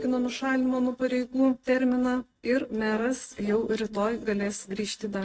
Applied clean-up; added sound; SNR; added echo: neural mask model RNNoise.